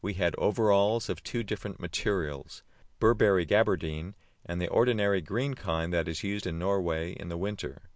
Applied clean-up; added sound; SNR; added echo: none; none; none; none.